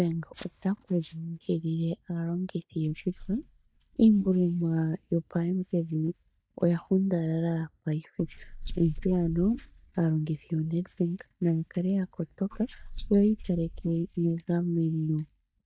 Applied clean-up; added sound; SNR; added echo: neural mask model DeepFilterNet 3.